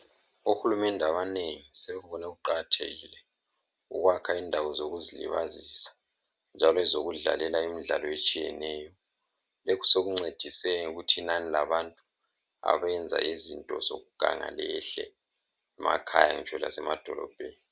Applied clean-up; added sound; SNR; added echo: none; none; none; none.